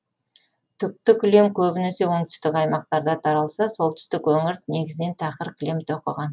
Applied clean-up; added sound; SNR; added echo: none; none; none; none.